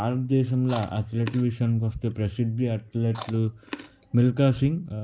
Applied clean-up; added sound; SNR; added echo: none; Chewing, mastication; 18 dB; none.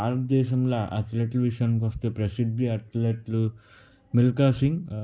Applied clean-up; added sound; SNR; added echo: none; none; none; none.